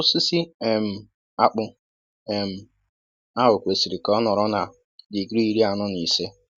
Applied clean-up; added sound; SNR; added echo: none; none; none; none.